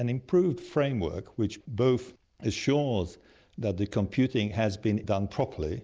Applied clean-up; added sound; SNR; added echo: none; none; none; none.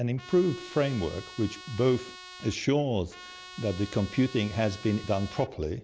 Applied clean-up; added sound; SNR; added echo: none; Trumpet; 17 dB; none.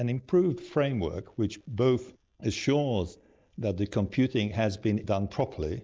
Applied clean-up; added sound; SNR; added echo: neural mask model Resemble Enhance denoiser.